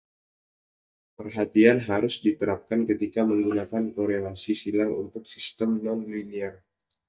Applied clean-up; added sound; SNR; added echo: neural mask model DeepFilterNet 3.